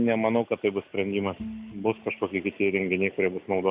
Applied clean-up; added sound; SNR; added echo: none; Bowed string instrument; 17 dB; none.